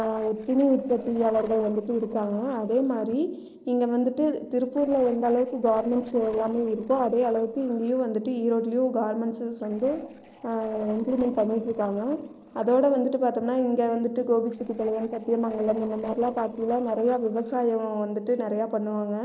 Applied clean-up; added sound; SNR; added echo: neural separator model SepFormer DNS4.